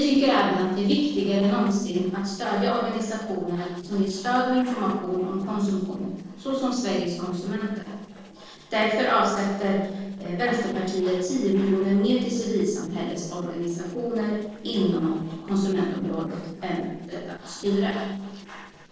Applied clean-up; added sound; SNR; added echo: neural separator model SepFormer DNS4.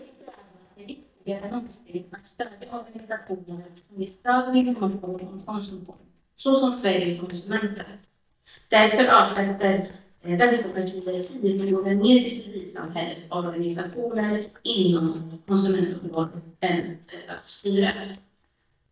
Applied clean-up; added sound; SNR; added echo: neural mask model DeepFilterNet 3.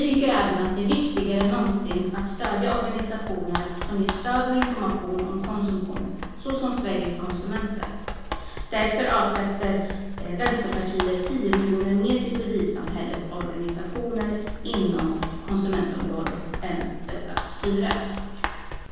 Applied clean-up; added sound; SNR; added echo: none; Run; 6 dB; reverberation time 1.3 s.